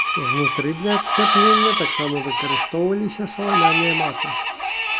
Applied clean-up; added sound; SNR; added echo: none; Screech; -4 dB; none.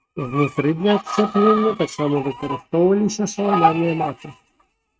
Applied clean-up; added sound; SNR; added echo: neural mask model RNNoise.